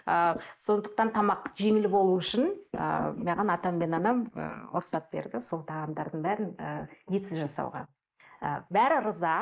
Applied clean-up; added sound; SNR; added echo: neural mask model Resemble Enhance denoiser.